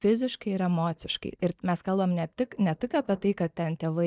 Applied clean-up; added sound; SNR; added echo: neural mask model DeepFilterNet 3.